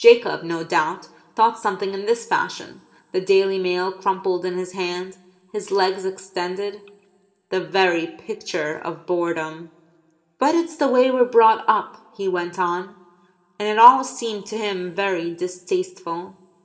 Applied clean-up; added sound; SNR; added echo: none; none; none; reverberation time 1.0 s.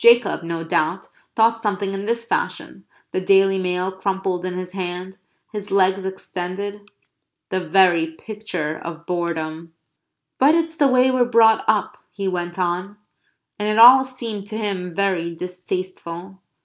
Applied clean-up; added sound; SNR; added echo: none; none; none; none.